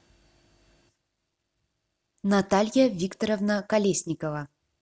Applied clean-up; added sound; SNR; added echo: none; none; none; none.